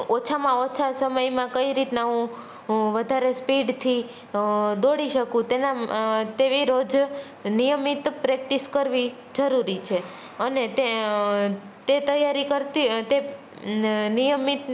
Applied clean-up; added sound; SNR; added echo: none; none; none; none.